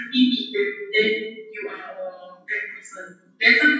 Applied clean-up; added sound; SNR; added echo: classical method WPE with log-MMSE.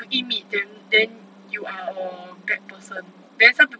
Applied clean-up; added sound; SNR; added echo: none; none; none; none.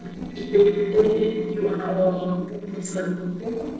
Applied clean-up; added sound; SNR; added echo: neural separator model SepFormer DNS4.